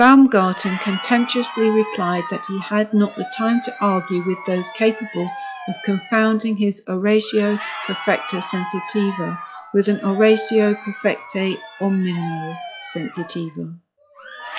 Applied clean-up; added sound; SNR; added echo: classical method log-MMSE.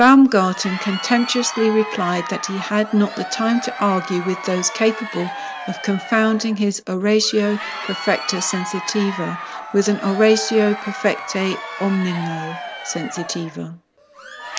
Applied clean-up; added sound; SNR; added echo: none; Crowd; 11 dB; none.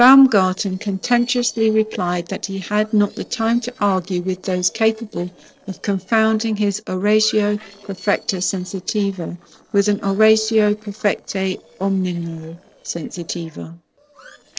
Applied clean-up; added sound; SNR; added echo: neural separator model SepFormer DNS4.